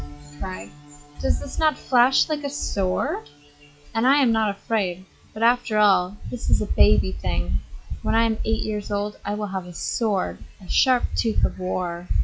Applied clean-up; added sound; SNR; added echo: classical method log-MMSE.